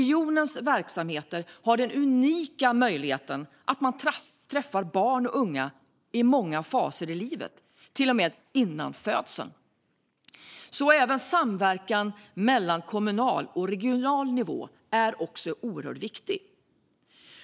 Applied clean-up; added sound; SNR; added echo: neural mask model Resemble Enhance denoiser.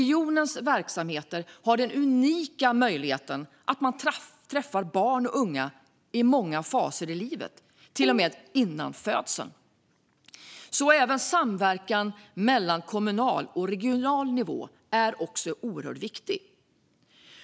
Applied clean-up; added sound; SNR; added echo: none; Bowed string instrument; 8 dB; none.